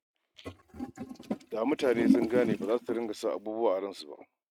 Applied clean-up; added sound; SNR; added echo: neural mask model RNNoise.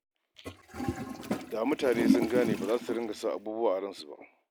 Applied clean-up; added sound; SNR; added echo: none; Toilet flush; 0 dB; none.